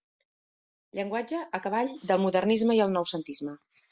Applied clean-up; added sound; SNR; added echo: none; none; none; none.